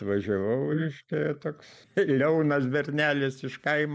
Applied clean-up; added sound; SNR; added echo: neural mask model Resemble Enhance denoiser.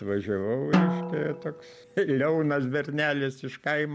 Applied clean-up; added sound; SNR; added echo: none; Drum; 2 dB; none.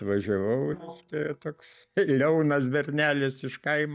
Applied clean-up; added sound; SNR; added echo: neural mask model DeepFilterNet 3.